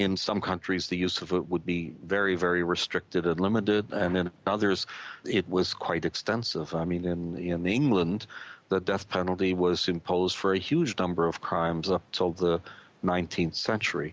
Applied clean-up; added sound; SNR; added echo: none; none; none; none.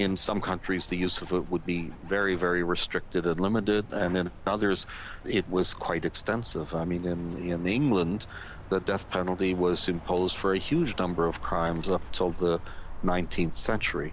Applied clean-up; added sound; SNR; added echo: none; Bird; 10 dB; none.